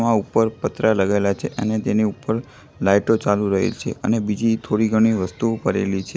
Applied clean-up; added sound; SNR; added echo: none; none; none; none.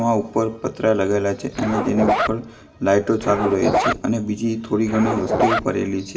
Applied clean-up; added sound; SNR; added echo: none; Zipper (clothing); 2 dB; reverberation time 0.6 s.